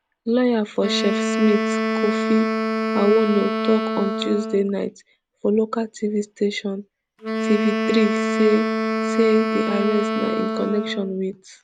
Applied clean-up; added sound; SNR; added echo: none; Wind instrument, woodwind instrument; 2 dB; none.